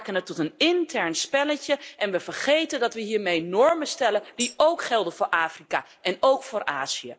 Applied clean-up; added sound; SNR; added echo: neural mask model Resemble Enhance denoiser.